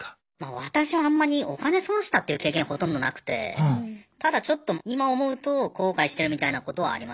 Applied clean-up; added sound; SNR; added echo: none; none; none; none.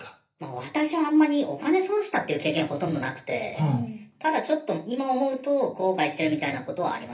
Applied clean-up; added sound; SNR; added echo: none; none; none; reverberation time 0.3 s.